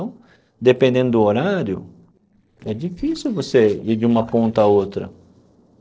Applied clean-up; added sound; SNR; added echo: neural separator model SepFormer DNS4.